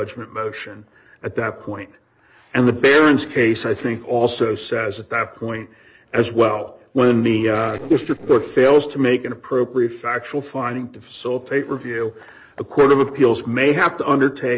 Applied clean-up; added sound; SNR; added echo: neural separator model SepFormer DNS4.